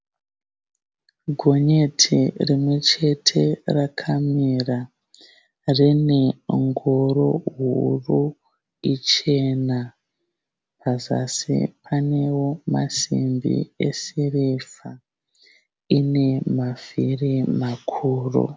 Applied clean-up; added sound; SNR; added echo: none; none; none; none.